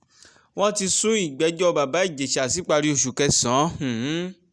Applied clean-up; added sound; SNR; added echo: none; none; none; none.